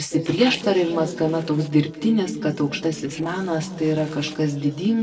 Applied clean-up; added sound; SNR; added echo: neural separator model SepFormer DNS4.